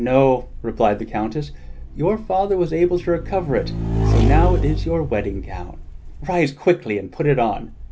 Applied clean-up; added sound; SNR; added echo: none; Motorcycle / Engine; 3 dB; none.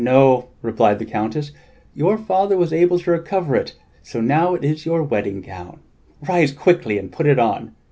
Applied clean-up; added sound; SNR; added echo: none; none; none; none.